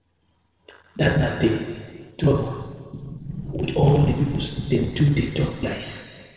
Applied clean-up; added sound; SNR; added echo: neural separator model SepFormer DNS4.